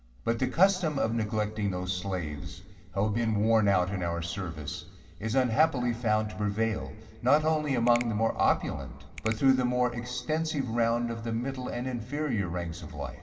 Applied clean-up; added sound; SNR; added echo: none; Finger snapping; 17 dB; reverberation time 1.7 s.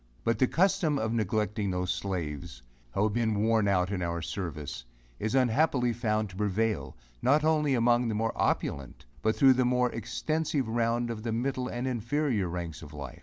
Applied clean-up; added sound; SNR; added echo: none; none; none; none.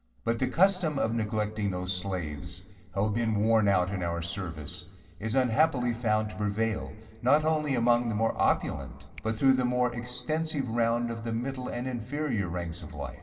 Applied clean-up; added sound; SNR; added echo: neural separator model SepFormer DNS4.